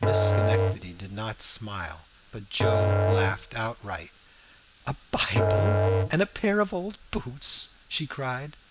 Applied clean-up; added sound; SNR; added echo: none; Musical instrument; -3 dB; none.